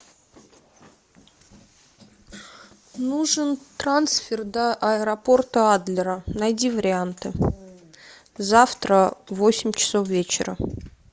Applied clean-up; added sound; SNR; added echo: none; none; none; none.